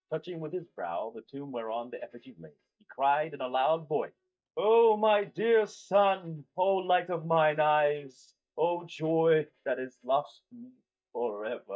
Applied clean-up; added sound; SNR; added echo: neural mask model DeepFilterNet 3.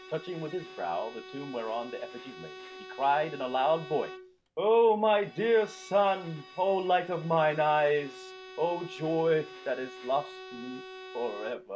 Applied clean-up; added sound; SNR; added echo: none; Bowed string instrument; 17 dB; none.